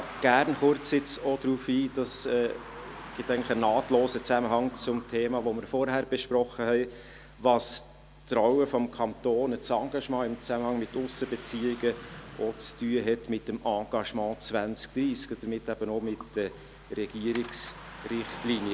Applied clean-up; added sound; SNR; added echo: none; Car passing by / Traffic noise, roadway noise; 20 dB; none.